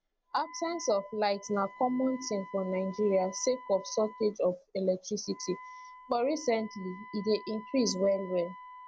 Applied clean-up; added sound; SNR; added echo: none; Wind instrument, woodwind instrument; 18 dB; none.